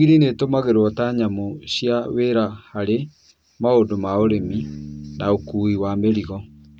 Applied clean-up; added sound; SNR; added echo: none; Bass guitar; 18 dB; none.